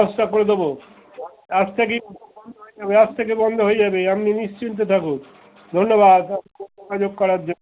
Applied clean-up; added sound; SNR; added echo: none; none; none; none.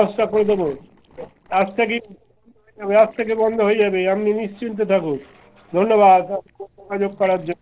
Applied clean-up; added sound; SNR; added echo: neural separator model SepFormer DNS4.